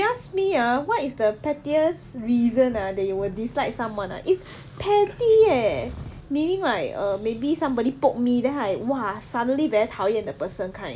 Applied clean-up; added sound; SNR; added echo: none; none; none; none.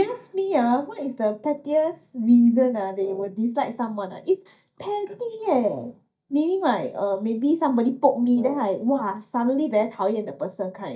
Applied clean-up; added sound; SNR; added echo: neural mask model DeepFilterNet 3.